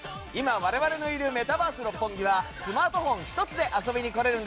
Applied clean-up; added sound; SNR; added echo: none; none; none; none.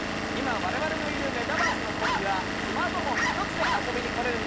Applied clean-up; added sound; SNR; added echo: none; Bark + Engine / Vehicle; -3 dB; none.